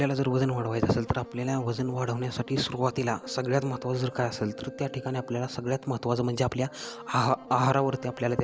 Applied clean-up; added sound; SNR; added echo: none; Keyboard (musical) + Wind instrument, woodwind instrument; 16 dB; none.